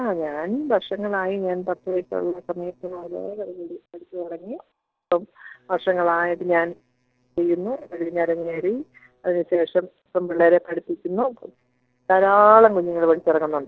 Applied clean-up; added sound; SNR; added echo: neural separator model SepFormer DNS4.